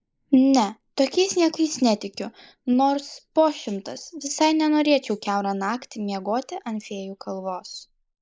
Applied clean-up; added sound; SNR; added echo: neural mask model Resemble Enhance denoiser.